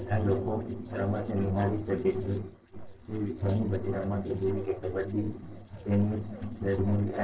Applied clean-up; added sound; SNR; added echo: neural separator model SepFormer DNS4.